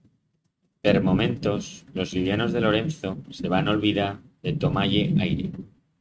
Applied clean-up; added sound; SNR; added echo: neural mask model RNNoise.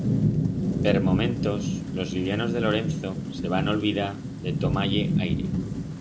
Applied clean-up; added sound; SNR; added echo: none; Rain / Thunderstorm; -3 dB; none.